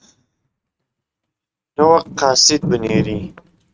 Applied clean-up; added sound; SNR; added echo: neural mask model RNNoise.